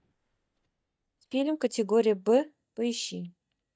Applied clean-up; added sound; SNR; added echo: neural mask model DeepFilterNet 3.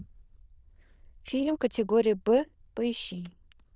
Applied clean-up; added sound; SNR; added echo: neural diffusion model UNIVERSE++.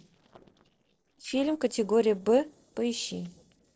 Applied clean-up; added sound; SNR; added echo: neural separator model SepFormer DNS4.